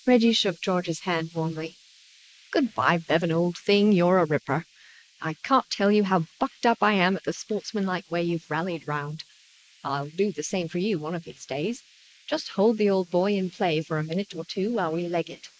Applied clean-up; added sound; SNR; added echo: neural mask model Resemble Enhance denoiser.